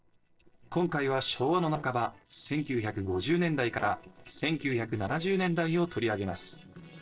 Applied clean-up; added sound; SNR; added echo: neural separator model SepFormer DNS4.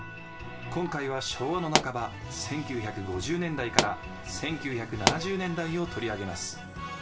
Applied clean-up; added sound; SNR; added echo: none; Explosion; 0 dB; reverberation time 0.4 s.